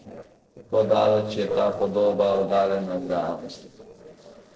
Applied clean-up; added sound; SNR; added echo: neural separator model SepFormer DNS4.